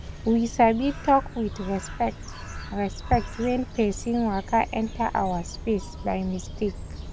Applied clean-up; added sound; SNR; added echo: none; Bird; 10 dB; none.